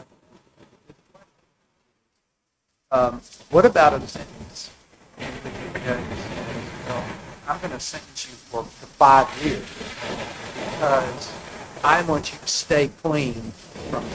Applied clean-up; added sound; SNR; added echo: neural mask model RNNoise.